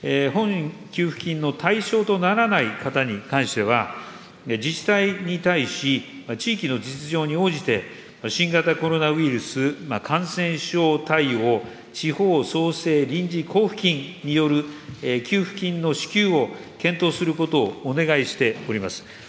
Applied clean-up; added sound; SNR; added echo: none; none; none; none.